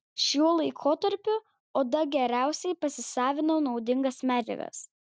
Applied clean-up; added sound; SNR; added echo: none; none; none; none.